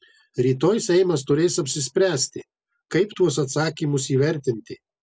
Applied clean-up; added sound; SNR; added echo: none; none; none; none.